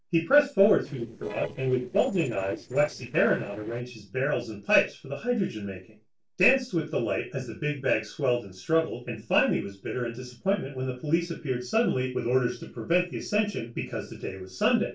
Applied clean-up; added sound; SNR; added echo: neural separator model SepFormer DNS4.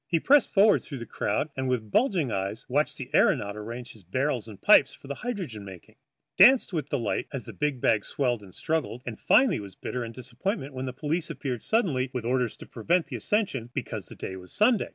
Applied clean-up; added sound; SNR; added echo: none; none; none; none.